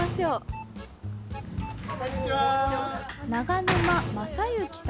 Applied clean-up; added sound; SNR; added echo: none; Sliding door / Slam; 6 dB; none.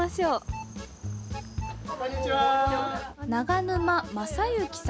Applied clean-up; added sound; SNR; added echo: none; none; none; none.